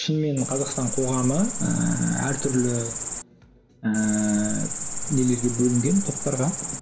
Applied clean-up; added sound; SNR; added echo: none; Cricket; 5 dB; reverberation time 2.0 s.